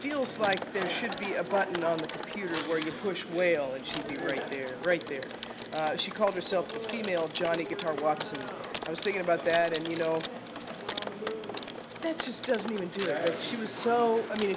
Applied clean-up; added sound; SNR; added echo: none; Typing; 10 dB; none.